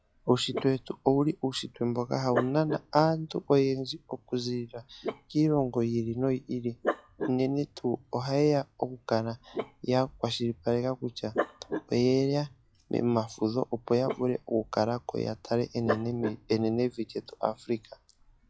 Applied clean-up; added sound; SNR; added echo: classical method log-MMSE.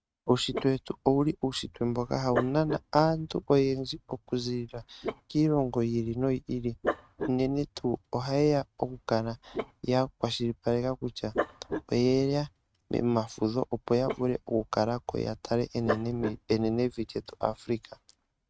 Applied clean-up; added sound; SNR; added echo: neural mask model RNNoise.